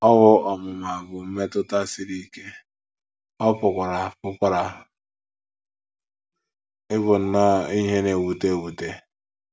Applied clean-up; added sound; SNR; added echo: none; none; none; none.